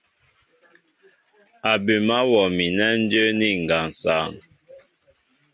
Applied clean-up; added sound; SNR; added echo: none; none; none; none.